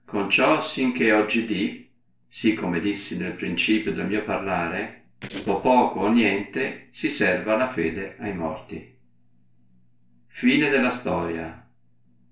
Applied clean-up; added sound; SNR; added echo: neural separator model SepFormer DNS4.